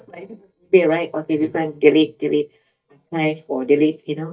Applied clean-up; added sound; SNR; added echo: neural mask model DeepFilterNet 3.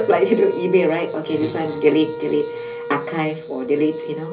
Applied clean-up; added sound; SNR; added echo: none; Wind instrument, woodwind instrument; 10 dB; reverberation time 0.5 s.